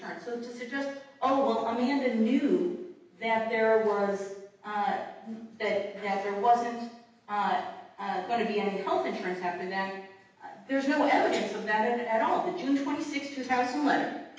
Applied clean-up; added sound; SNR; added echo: none; none; none; reverberation time 0.9 s.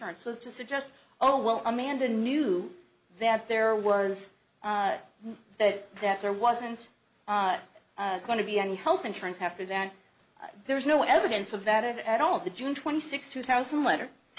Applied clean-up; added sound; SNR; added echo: none; none; none; none.